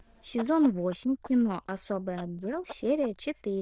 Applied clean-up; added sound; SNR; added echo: neural diffusion model UNIVERSE++.